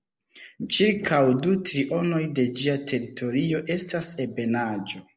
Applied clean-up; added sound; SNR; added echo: neural mask model Resemble Enhance denoiser.